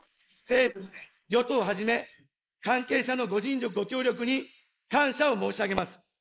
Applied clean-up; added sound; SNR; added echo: neural mask model Resemble Enhance denoiser.